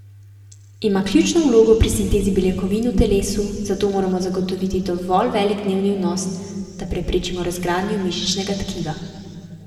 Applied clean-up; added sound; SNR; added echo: none; none; none; reverberation time 2.4 s.